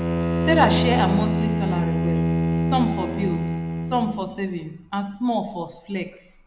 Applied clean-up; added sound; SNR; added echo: none; Bowed string instrument; -1 dB; none.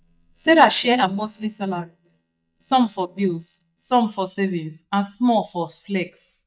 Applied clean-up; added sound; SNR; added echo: neural mask model DeepFilterNet 3.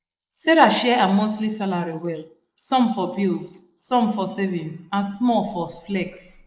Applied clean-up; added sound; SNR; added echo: neural mask model Resemble Enhance denoiser.